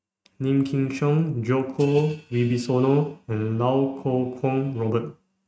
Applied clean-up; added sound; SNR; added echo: neural mask model RNNoise.